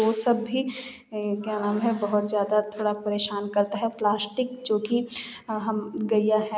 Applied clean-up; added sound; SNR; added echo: none; none; none; none.